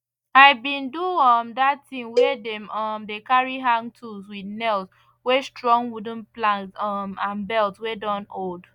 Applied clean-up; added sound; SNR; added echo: neural mask model DeepFilterNet 3.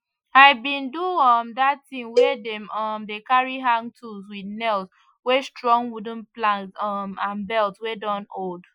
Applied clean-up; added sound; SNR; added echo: classical method Wiener filter.